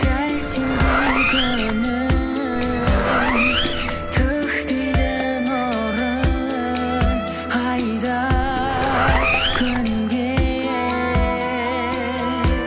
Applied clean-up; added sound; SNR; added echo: none; Zipper (clothing); 3 dB; none.